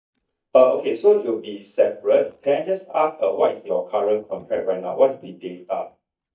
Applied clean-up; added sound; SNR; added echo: neural mask model DeepFilterNet 3.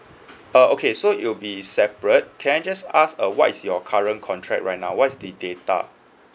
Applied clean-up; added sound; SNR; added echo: none; none; none; none.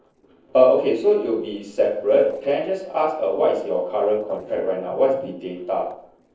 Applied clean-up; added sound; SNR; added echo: neural separator model SepFormer DNS4.